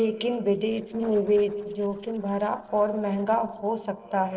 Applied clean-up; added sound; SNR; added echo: neural separator model SepFormer DNS4.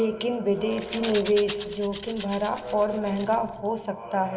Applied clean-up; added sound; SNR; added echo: none; Rattle / Rattle (instrument); 15 dB; reverberation time 0.6 s.